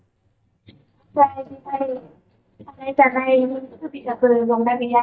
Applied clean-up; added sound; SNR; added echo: neural mask model DeepFilterNet 3.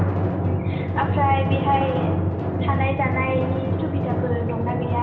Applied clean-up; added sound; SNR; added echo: none; Drum; -4 dB; reverberation time 2.3 s.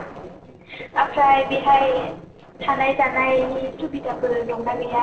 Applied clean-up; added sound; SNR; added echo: neural separator model SepFormer DNS4.